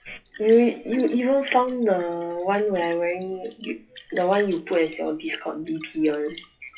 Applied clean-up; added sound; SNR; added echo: classical method WPE with log-MMSE.